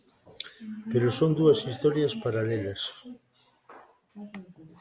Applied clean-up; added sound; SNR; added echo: none; none; none; none.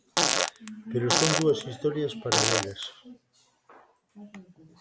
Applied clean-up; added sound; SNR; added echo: none; Fart; -4 dB; none.